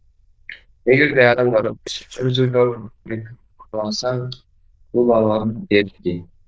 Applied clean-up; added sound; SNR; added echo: neural diffusion model UNIVERSE++.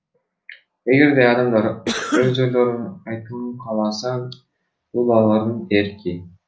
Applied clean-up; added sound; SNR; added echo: none; Cough; 6 dB; none.